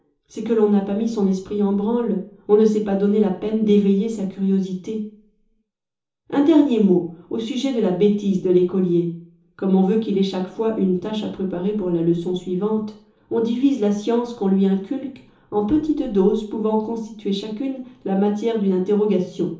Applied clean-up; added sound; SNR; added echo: none; none; none; reverberation time 1.2 s.